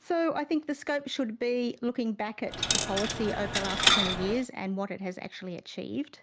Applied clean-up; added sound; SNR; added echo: none; Coin (dropping); -3 dB; none.